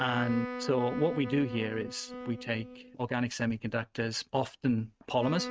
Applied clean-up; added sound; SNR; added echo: neural mask model RNNoise.